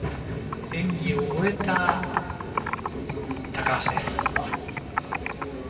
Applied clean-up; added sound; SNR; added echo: none; Computer keyboard; 3 dB; reverberation time 2.3 s.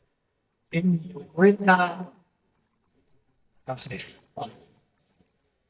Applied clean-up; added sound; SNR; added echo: neural mask model DeepFilterNet 3.